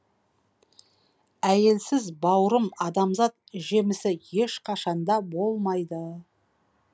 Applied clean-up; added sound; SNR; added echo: none; none; none; none.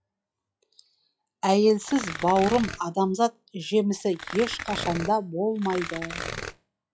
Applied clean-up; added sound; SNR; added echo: classical method log-MMSE.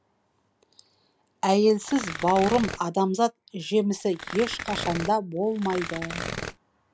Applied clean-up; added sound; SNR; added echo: none; Tearing; 9 dB; none.